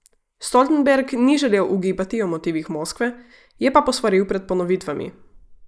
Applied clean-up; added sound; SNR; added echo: neural mask model Resemble Enhance denoiser.